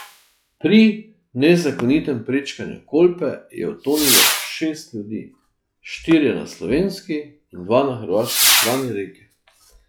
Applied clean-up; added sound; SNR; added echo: classical method log-MMSE.